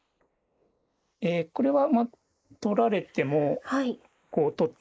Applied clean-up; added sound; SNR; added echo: neural mask model Resemble Enhance denoiser.